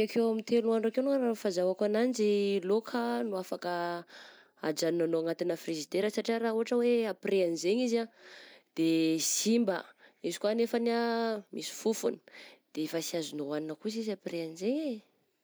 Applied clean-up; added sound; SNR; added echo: none; none; none; none.